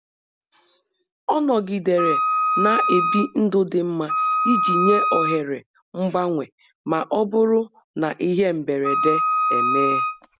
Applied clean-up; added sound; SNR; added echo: none; Wind instrument, woodwind instrument; -1 dB; none.